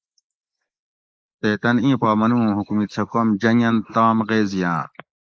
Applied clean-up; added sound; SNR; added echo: neural mask model Resemble Enhance denoiser.